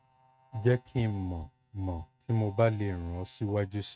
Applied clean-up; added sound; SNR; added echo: neural mask model RNNoise.